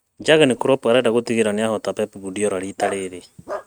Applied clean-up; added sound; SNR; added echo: neural mask model RNNoise.